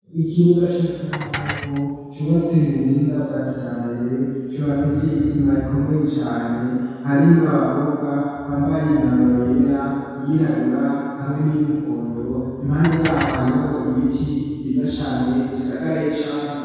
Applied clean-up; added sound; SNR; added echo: none; Dishes, pots, and pans; 11 dB; reverberation time 2.0 s.